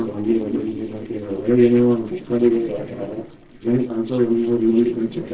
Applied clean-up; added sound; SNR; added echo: neural separator model SepFormer DNS4.